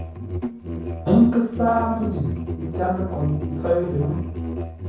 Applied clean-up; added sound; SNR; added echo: none; Musical instrument; 6 dB; reverberation time 0.6 s.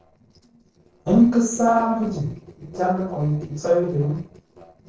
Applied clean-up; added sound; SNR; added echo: neural separator model SepFormer DNS4.